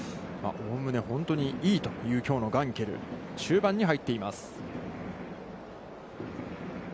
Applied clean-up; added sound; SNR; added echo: none; none; none; none.